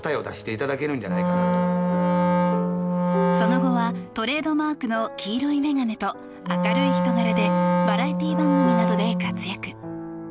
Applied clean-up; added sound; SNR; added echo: none; Wind instrument, woodwind instrument; -4 dB; none.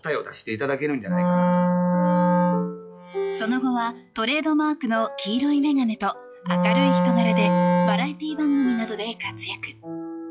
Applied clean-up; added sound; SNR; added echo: classical method log-MMSE.